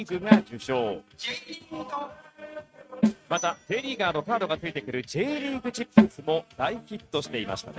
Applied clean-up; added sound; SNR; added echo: neural mask model RNNoise.